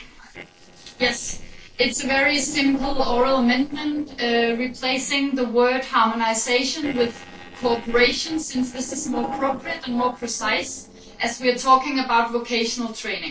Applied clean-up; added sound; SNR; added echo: neural separator model SepFormer DNS4.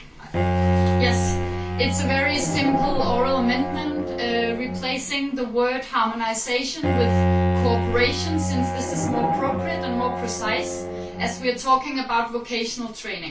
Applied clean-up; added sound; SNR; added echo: none; Bowed string instrument; 0 dB; reverberation time 0.2 s.